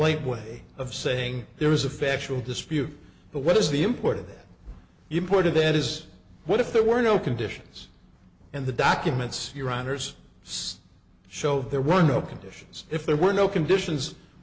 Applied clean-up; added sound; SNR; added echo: none; none; none; none.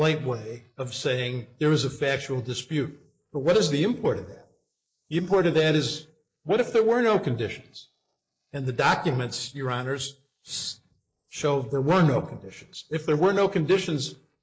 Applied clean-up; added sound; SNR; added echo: neural mask model Resemble Enhance denoiser.